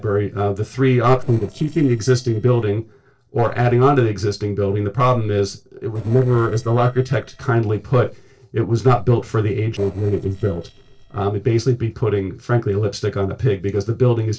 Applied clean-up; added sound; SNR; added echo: neural separator model SepFormer DNS4.